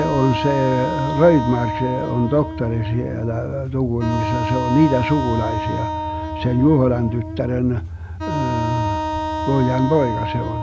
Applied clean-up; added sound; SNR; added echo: none; Wind instrument, woodwind instrument; 6 dB; none.